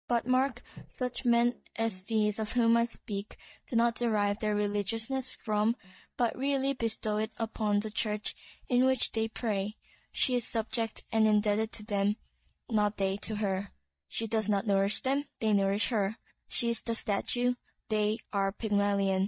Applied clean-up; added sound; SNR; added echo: neural mask model DeepFilterNet 3.